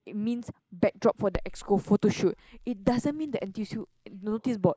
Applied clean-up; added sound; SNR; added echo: neural mask model Resemble Enhance denoiser.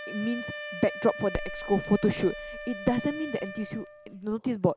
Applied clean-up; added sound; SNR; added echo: none; Wind instrument, woodwind instrument + Crackle; 10 dB; none.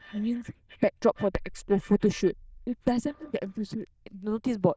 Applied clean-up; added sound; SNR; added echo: neural diffusion model UNIVERSE++.